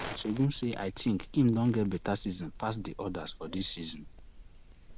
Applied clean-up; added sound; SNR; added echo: none; Fire; 17 dB; none.